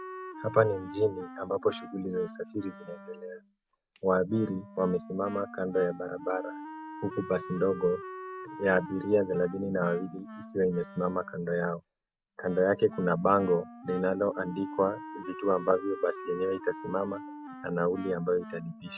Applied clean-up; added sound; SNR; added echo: none; Wind instrument, woodwind instrument; 13 dB; none.